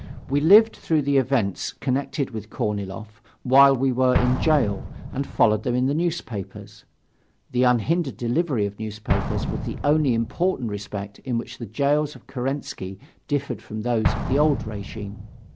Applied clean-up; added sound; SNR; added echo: none; Explosion; 9 dB; none.